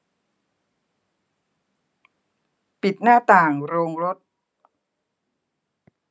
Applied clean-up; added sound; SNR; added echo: none; none; none; none.